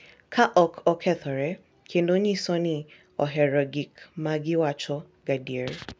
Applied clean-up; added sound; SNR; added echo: none; none; none; none.